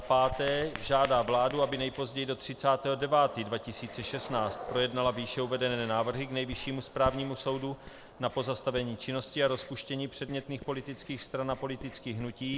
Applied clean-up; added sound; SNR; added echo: none; Skateboard + Writing; 15 dB; none.